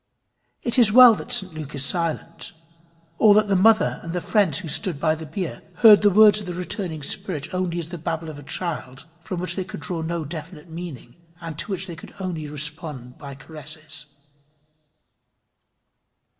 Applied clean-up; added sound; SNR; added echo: none; none; none; reverberation time 1.9 s.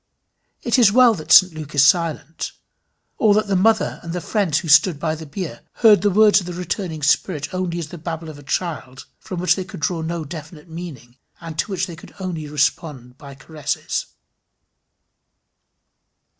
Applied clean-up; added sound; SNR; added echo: none; none; none; none.